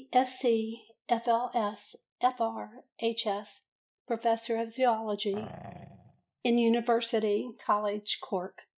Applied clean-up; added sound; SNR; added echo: neural mask model DeepFilterNet 3.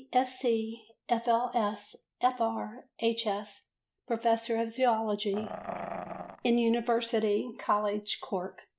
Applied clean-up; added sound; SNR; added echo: neural separator model SepFormer DNS4.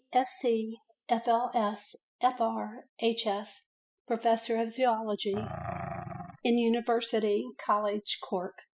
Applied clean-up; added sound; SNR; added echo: classical method spectral subtraction.